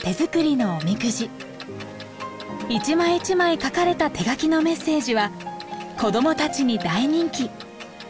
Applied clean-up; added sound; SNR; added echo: none; Clock; 19 dB; none.